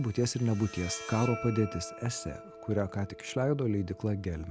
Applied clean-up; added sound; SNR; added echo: none; Bowed string instrument; 14 dB; none.